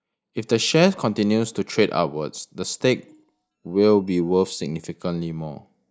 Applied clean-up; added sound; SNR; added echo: neural mask model DeepFilterNet 3.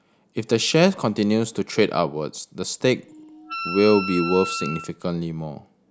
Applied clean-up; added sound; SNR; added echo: none; Wind instrument, woodwind instrument; 9 dB; none.